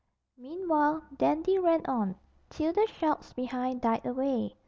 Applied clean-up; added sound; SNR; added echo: none; none; none; none.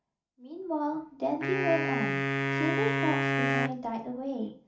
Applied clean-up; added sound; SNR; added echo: none; Wind instrument, woodwind instrument; -2 dB; reverberation time 0.4 s.